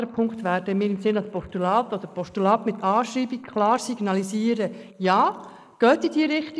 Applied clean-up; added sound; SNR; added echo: neural mask model Resemble Enhance denoiser.